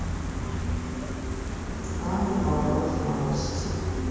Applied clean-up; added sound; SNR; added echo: none; Gull, seagull; -2 dB; reverberation time 2.1 s.